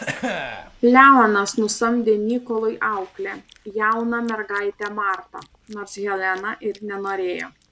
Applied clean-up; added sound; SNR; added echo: none; Chewing, mastication / Cough; 17 dB; none.